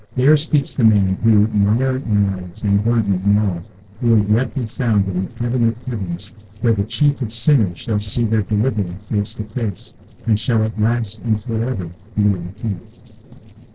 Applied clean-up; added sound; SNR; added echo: neural separator model SepFormer DNS4.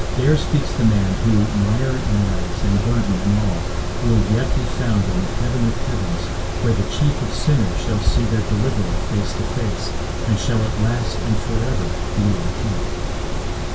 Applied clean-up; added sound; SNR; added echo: none; Mechanisms; 0 dB; reverberation time 0.1 s.